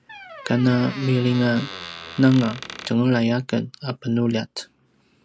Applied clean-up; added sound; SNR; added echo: none; Squeak; 15 dB; none.